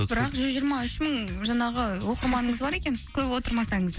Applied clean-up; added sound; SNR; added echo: none; none; none; none.